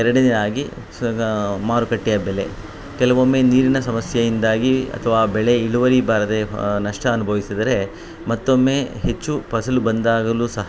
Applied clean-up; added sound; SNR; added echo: none; none; none; none.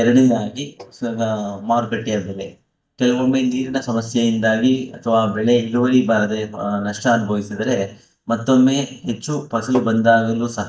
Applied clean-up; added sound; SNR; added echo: neural mask model DeepFilterNet 3.